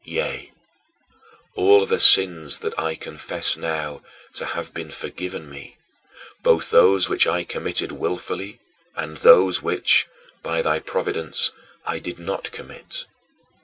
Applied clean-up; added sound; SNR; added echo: none; none; none; none.